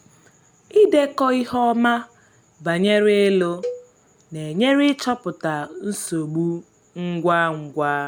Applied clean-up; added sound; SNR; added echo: none; Cowbell; 15 dB; none.